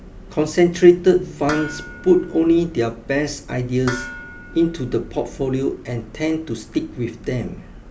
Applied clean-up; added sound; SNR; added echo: none; Dishes, pots, and pans; 15 dB; none.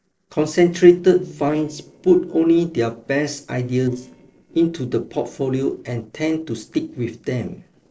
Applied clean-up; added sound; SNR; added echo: neural separator model SepFormer DNS4.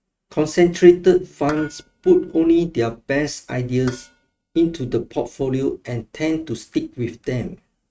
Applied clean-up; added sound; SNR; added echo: neural mask model RNNoise.